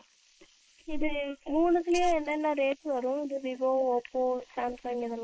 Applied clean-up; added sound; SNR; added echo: neural mask model Resemble Enhance denoiser.